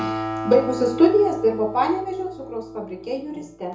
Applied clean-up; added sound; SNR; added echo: none; Acoustic guitar; 9 dB; reverberation time 0.6 s.